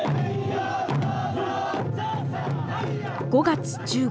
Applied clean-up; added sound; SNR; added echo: none; none; none; none.